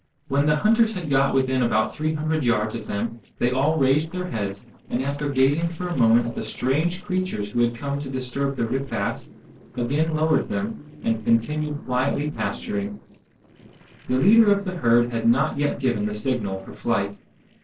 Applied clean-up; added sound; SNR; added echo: neural separator model SepFormer DNS4.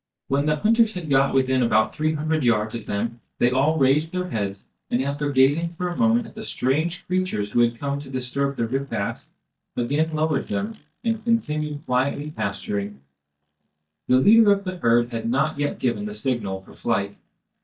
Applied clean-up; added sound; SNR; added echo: neural mask model DeepFilterNet 3.